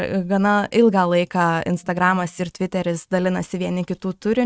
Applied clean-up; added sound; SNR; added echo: neural mask model RNNoise.